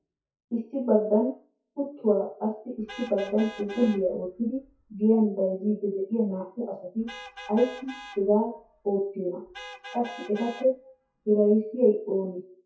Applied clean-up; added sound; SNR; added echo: classical method WPE with log-MMSE.